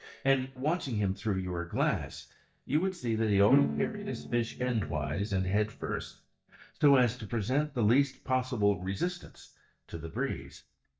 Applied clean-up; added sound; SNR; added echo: neural mask model DeepFilterNet 3.